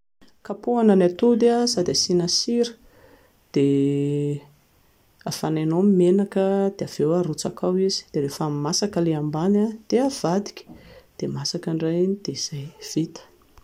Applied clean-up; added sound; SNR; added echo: none; none; none; none.